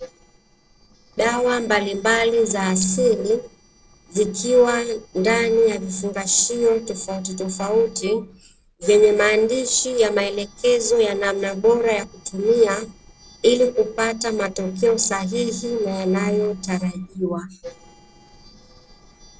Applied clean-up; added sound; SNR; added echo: neural separator model SepFormer DNS4.